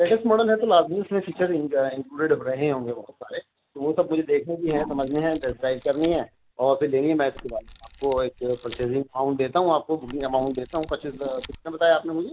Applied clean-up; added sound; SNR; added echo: none; Camera; 18 dB; none.